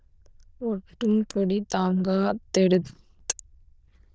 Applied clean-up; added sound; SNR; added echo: neural diffusion model UNIVERSE++.